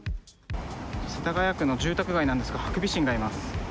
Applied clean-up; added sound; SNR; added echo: none; none; none; none.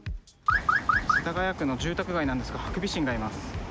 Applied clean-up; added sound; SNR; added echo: none; Car; -4 dB; none.